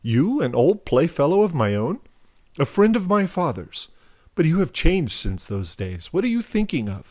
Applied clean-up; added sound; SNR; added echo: none; none; none; none.